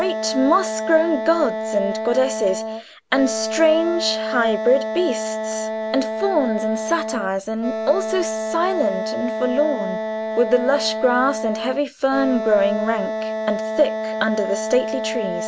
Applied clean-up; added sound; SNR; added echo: none; Wind instrument, woodwind instrument; 4 dB; none.